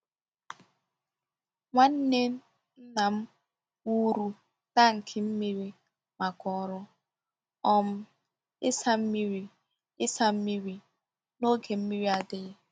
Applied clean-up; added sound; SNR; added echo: none; none; none; none.